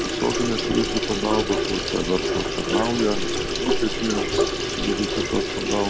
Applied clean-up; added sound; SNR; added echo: none; Sink (filling or washing) / Water tap, faucet; -2 dB; none.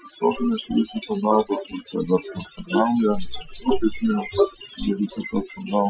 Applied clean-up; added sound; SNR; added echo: classical method Wiener filter.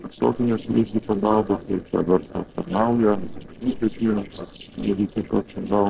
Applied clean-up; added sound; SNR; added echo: neural separator model SepFormer DNS4.